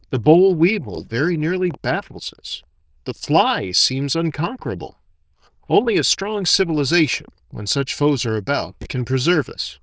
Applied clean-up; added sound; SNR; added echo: neural diffusion model UNIVERSE++.